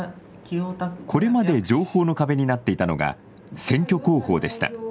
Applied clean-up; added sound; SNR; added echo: none; none; none; none.